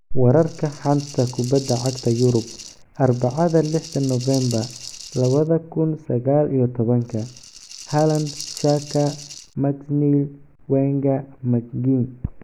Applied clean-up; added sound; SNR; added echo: none; Rattle (instrument); 16 dB; none.